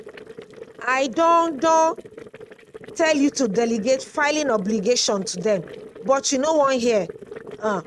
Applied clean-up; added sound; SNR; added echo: neural mask model RNNoise.